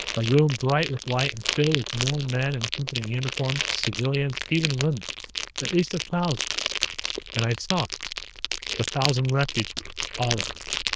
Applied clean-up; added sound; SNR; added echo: neural diffusion model UNIVERSE++.